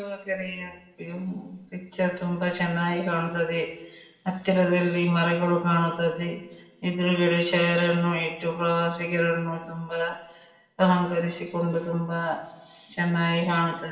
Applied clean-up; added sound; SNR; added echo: none; none; none; reverberation time 0.8 s.